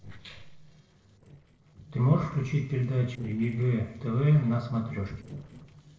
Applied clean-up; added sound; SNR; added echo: neural separator model SepFormer DNS4.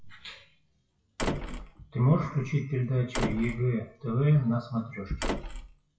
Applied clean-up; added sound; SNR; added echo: classical method WPE with log-MMSE.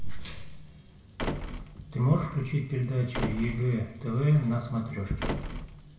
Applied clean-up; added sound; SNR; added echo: none; Slam; 9 dB; reverberation time 0.8 s.